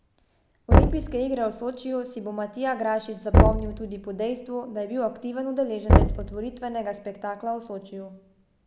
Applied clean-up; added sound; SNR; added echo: none; Knock; -5 dB; none.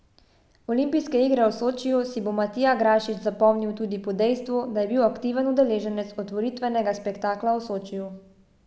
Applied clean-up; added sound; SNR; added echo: none; none; none; none.